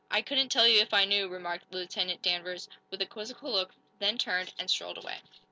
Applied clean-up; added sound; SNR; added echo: none; none; none; none.